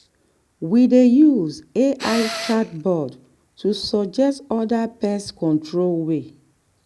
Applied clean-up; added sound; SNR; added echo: none; Tools; 11 dB; none.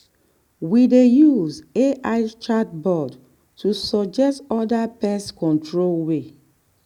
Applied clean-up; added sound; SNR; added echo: none; none; none; none.